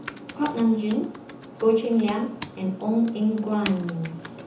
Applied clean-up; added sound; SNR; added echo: none; Computer keyboard; 16 dB; reverberation time 0.7 s.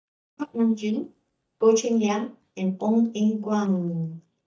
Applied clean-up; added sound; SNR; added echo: neural mask model DeepFilterNet 3.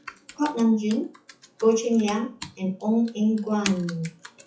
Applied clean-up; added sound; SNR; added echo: classical method WPE with log-MMSE.